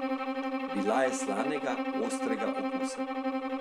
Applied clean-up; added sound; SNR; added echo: none; Bowed string instrument; -2 dB; none.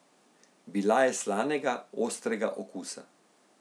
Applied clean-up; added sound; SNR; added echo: none; none; none; none.